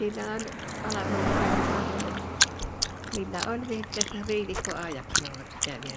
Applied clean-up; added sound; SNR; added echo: none; Cricket + Chewing, mastication; -4 dB; none.